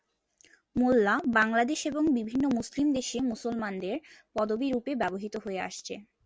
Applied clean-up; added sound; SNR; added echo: none; none; none; none.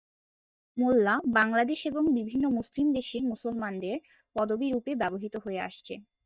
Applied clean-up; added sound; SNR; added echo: neural mask model DeepFilterNet 3.